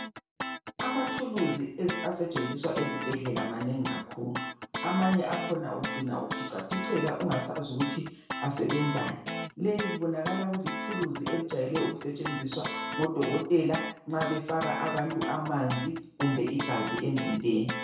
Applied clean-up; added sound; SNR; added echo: none; Guitar; 6 dB; reverberation time 0.6 s.